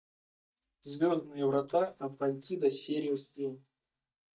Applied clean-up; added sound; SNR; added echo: neural mask model DeepFilterNet 3.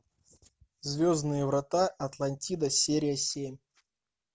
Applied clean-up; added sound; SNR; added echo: none; none; none; none.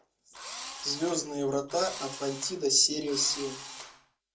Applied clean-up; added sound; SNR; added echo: none; Engine / Drill; 12 dB; reverberation time 0.2 s.